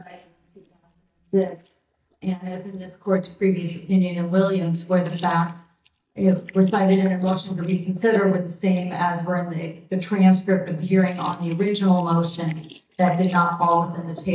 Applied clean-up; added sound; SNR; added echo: neural mask model DeepFilterNet 3.